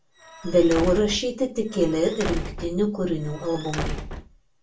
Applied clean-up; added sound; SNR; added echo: none; Squeak / Slam / Wood; 9 dB; reverberation time 0.3 s.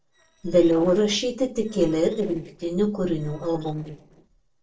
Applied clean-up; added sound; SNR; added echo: neural separator model SepFormer DNS4.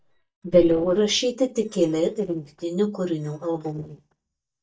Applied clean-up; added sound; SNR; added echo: neural mask model DeepFilterNet 3.